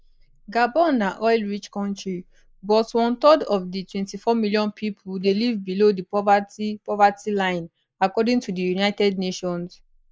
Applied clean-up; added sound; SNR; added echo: neural mask model Resemble Enhance denoiser.